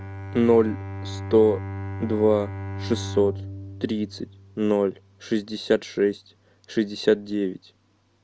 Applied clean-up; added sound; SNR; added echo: none; Bowed string instrument; 11 dB; none.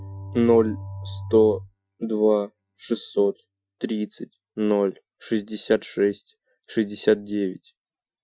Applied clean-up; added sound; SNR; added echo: classical method Wiener filter.